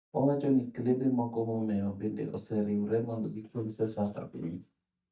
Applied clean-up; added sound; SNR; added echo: neural mask model DeepFilterNet 3.